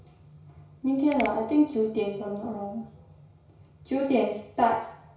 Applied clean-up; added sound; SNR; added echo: none; Finger snapping; 15 dB; reverberation time 0.6 s.